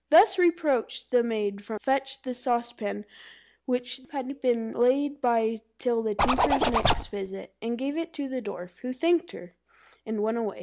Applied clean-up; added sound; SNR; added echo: none; Zipper (clothing); -2 dB; none.